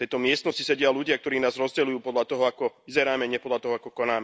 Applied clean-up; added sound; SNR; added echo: none; none; none; none.